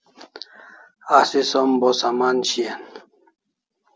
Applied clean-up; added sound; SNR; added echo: none; none; none; none.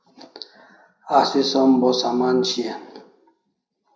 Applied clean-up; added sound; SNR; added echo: none; none; none; reverberation time 0.5 s.